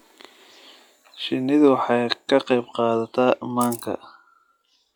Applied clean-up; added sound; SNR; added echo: classical method log-MMSE.